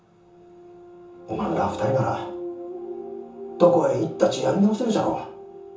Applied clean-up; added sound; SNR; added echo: none; none; none; reverberation time 0.6 s.